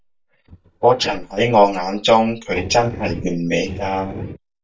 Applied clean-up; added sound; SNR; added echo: neural mask model DeepFilterNet 3.